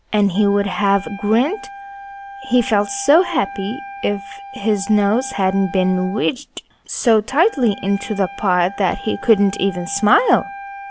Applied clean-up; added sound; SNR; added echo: none; Wind instrument, woodwind instrument; 15 dB; none.